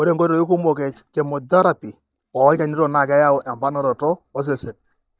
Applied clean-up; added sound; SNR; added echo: neural mask model DeepFilterNet 3.